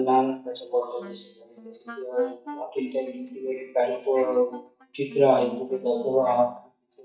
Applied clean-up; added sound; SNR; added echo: neural mask model DeepFilterNet 3.